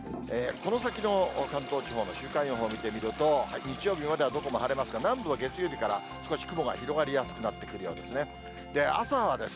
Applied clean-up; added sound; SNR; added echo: none; Wind instrument, woodwind instrument + Toilet flush; 14 dB; none.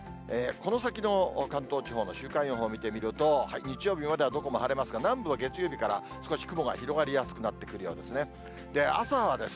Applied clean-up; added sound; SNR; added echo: none; none; none; none.